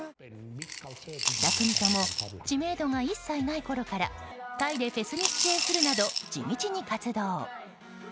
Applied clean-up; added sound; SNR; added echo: none; Coin (dropping) / Glass; -2 dB; none.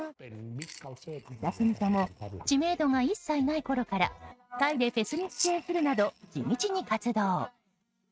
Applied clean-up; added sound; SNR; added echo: neural mask model RNNoise.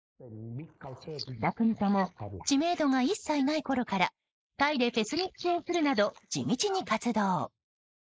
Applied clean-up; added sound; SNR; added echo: neural mask model Resemble Enhance denoiser.